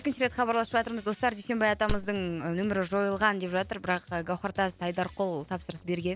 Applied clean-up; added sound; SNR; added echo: none; Wood; 4 dB; none.